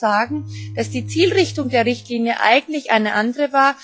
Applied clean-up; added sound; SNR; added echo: classical method log-MMSE.